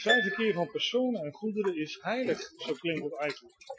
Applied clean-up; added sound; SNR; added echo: classical method Wiener filter.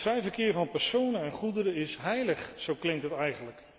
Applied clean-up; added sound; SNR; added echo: none; none; none; none.